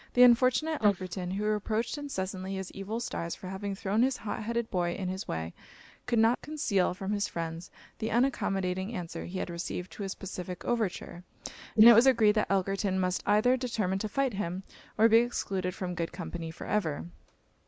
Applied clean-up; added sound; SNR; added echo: neural mask model Resemble Enhance denoiser.